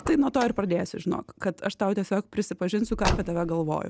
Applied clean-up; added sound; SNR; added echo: none; Car; 9 dB; none.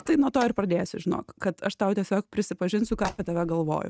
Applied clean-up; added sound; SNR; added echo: neural mask model RNNoise.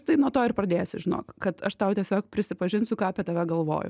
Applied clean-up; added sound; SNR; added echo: none; none; none; none.